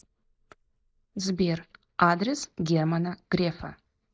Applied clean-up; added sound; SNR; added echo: neural mask model DeepFilterNet 3.